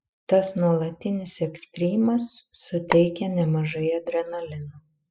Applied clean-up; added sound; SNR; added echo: classical method spectral subtraction.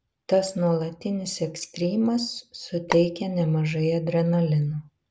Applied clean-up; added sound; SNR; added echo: none; Telephone; 6 dB; none.